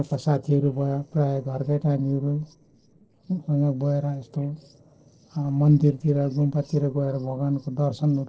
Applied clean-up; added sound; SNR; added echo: neural separator model SepFormer DNS4.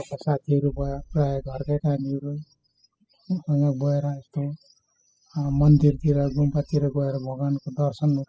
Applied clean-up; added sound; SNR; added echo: classical method spectral subtraction.